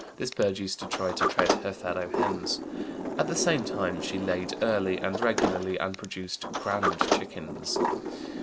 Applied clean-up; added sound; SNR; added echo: none; Sliding door; 0 dB; none.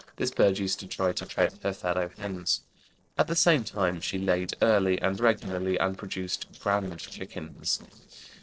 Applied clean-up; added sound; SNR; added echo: neural separator model SepFormer DNS4.